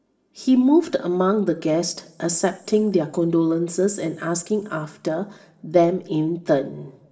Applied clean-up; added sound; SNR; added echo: none; none; none; reverberation time 0.6 s.